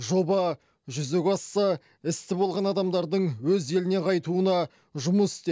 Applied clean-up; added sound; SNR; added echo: none; none; none; none.